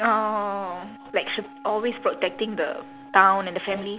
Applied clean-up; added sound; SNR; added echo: none; Wind instrument, woodwind instrument; 19 dB; none.